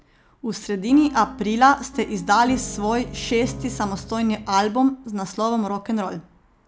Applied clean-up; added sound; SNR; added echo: none; Piano; 14 dB; none.